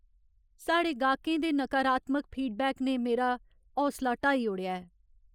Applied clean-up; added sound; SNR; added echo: neural mask model Resemble Enhance denoiser.